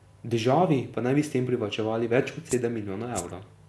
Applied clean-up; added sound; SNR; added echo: none; Rattle (instrument); 15 dB; none.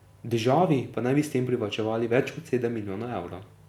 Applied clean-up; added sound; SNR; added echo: none; none; none; none.